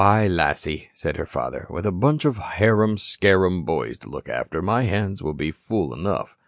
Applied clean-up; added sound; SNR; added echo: none; none; none; none.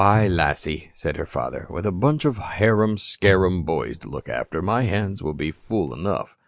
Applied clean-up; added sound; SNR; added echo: neural mask model Resemble Enhance denoiser.